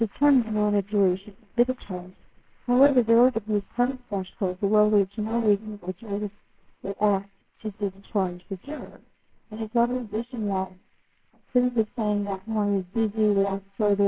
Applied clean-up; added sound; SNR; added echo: neural separator model SepFormer WHAMR!.